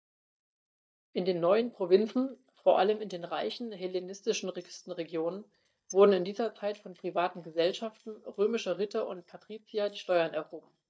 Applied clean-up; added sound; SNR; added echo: neural mask model DeepFilterNet 3.